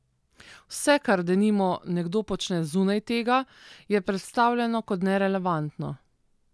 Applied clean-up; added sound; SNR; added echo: none; none; none; none.